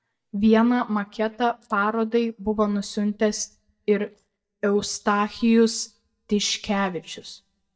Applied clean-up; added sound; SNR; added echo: neural mask model DeepFilterNet 3.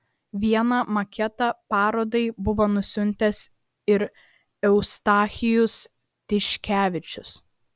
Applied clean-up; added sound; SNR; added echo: none; none; none; none.